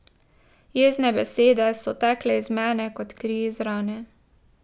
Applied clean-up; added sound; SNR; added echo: none; none; none; none.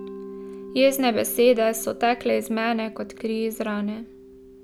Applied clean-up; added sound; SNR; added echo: none; Mallet percussion; 16 dB; none.